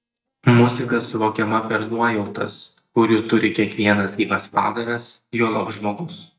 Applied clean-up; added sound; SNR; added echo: neural mask model DeepFilterNet 3.